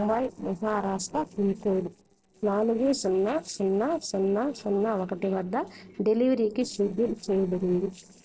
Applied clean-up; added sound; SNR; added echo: neural separator model SepFormer DNS4.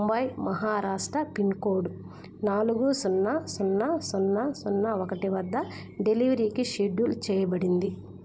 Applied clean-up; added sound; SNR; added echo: none; none; none; none.